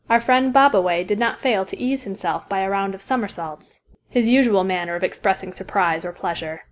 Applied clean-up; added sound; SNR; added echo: none; none; none; none.